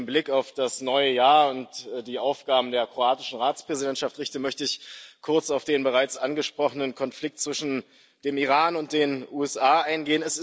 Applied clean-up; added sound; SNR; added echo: none; none; none; none.